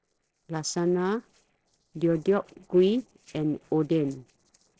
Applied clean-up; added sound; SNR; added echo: neural separator model SepFormer DNS4.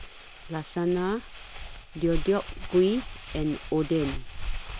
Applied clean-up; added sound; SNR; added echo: none; Crumpling, crinkling; 6 dB; none.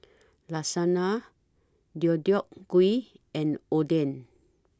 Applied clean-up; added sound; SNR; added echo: none; none; none; none.